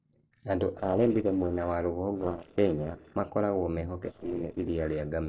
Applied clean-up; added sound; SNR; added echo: neural separator model SepFormer DNS4.